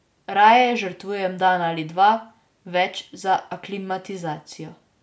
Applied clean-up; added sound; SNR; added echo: none; none; none; none.